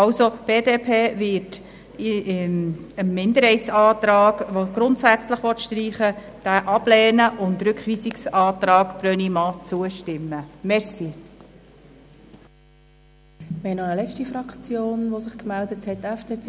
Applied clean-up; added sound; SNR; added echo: none; none; none; none.